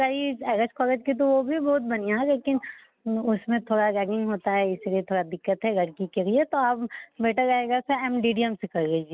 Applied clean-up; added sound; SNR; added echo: none; none; none; none.